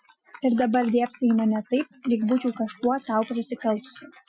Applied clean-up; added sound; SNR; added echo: classical method Wiener filter.